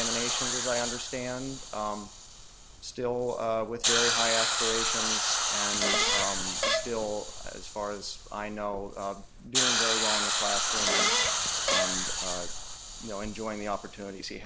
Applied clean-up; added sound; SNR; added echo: none; Hiss + Fart; -4 dB; none.